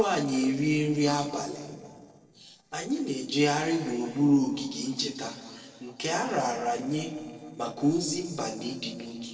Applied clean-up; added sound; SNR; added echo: neural separator model SepFormer DNS4.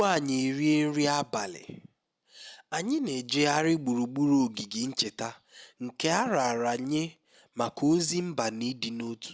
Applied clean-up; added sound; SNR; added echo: none; none; none; none.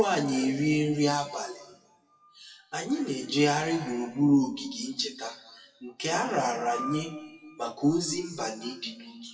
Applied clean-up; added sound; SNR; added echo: classical method WPE with log-MMSE.